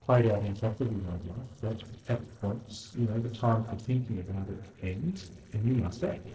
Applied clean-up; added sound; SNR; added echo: neural separator model SepFormer DNS4.